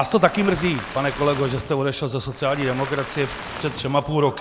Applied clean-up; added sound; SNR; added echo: none; Waves, surf; 13 dB; none.